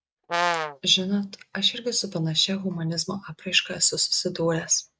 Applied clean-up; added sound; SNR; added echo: neural mask model RNNoise.